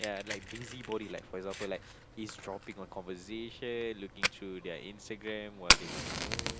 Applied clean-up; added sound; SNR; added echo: none; Fire; -5 dB; none.